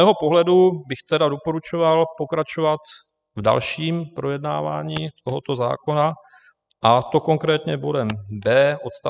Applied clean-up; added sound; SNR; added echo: classical method spectral subtraction.